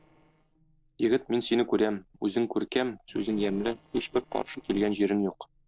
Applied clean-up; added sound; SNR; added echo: neural separator model SepFormer DNS4.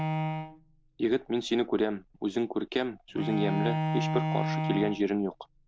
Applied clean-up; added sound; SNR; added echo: none; Bowed string instrument; 3 dB; none.